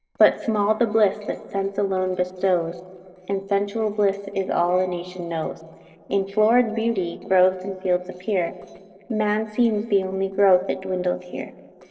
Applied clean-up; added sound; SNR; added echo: neural separator model SepFormer DNS4.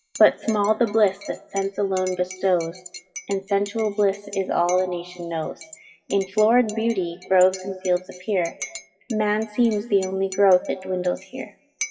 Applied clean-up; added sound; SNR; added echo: classical method WPE with log-MMSE.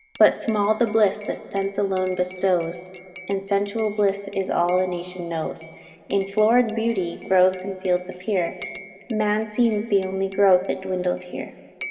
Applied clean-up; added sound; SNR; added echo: none; Cutlery, silverware / Dishes, pots, and pans / Chink, clink; 16 dB; reverberation time 2.5 s.